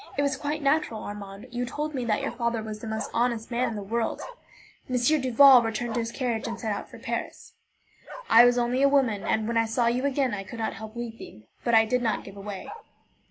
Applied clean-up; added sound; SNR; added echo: none; Bark; 17 dB; none.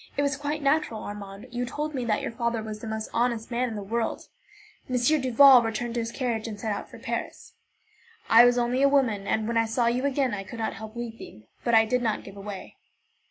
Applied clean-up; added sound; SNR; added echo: none; none; none; none.